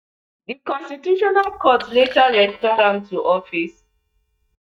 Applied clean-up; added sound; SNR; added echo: neural mask model DeepFilterNet 3.